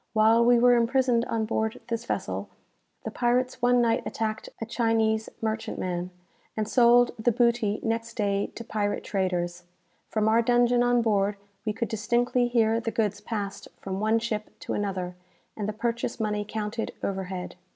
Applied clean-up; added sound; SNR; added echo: none; none; none; none.